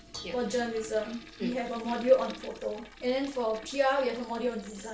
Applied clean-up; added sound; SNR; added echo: none; Toilet flush + Dishes, pots, and pans / Bell; 17 dB; none.